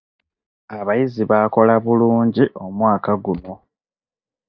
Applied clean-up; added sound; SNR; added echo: neural mask model DeepFilterNet 3.